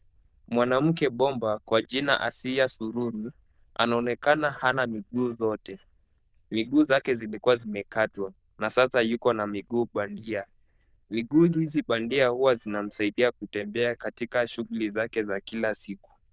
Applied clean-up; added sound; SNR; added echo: neural diffusion model UNIVERSE++.